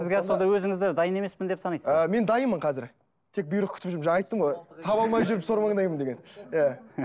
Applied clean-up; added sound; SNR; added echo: none; none; none; none.